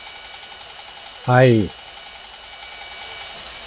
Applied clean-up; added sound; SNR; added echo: none; Sawing; 14 dB; none.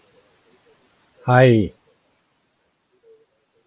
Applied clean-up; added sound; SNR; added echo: none; none; none; none.